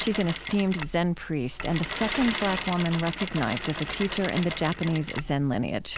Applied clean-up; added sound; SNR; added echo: none; Mechanisms; 5 dB; none.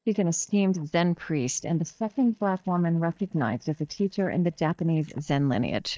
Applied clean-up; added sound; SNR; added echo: neural mask model DeepFilterNet 3.